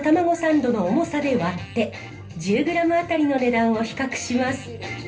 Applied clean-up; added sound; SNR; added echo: none; none; none; reverberation time 0.3 s.